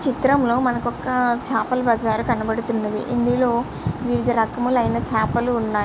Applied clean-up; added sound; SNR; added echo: none; none; none; none.